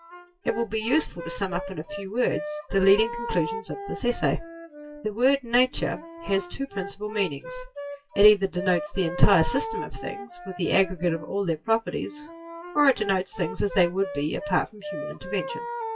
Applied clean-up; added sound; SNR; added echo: classical method WPE with log-MMSE.